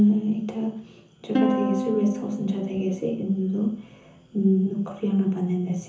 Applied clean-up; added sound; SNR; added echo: none; Plucked string instrument; 6 dB; reverberation time 0.7 s.